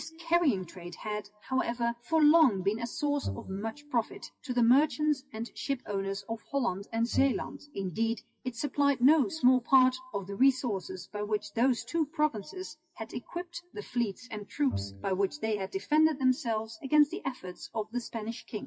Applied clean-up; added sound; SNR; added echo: classical method WPE with log-MMSE.